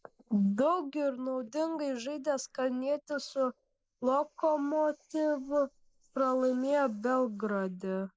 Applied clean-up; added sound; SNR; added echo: neural mask model Resemble Enhance denoiser.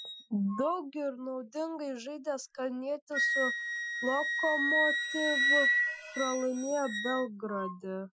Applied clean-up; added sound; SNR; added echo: classical method Wiener filter.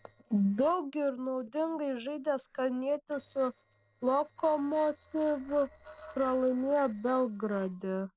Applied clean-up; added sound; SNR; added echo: neural separator model SepFormer DNS4.